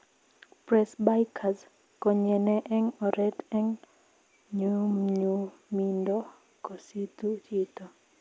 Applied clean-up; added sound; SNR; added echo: none; none; none; none.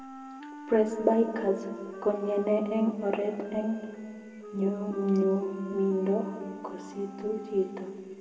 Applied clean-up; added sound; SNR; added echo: none; Wind instrument, woodwind instrument; 15 dB; reverberation time 1.8 s.